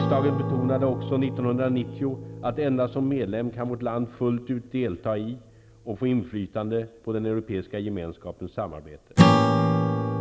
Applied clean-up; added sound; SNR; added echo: none; Acoustic guitar / Strum; 0 dB; none.